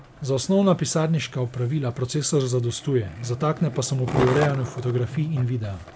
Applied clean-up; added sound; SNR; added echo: none; Skateboard; 11 dB; none.